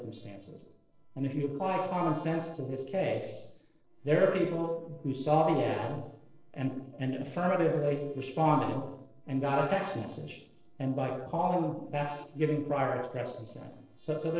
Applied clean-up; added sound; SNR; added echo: neural separator model SepFormer DNS4.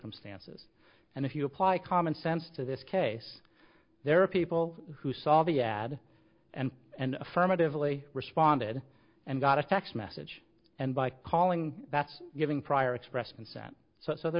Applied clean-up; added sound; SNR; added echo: none; none; none; none.